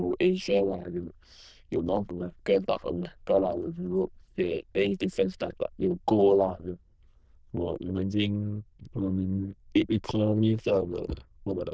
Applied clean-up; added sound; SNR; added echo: neural diffusion model UNIVERSE++.